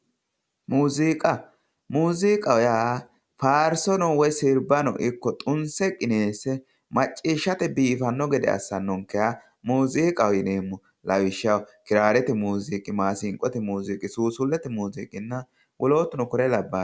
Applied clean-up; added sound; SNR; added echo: none; none; none; none.